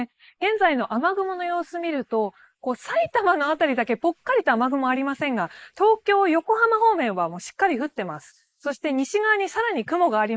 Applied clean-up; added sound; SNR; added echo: neural mask model Resemble Enhance denoiser.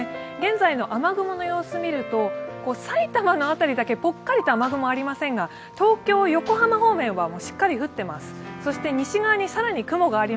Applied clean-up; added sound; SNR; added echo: none; none; none; none.